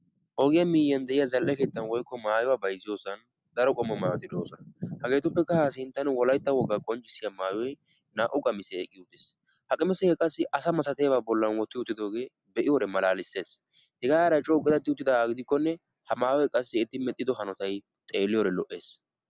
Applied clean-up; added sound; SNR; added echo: none; none; none; none.